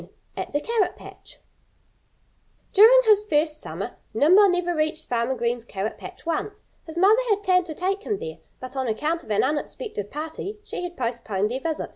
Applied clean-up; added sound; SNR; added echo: none; none; none; none.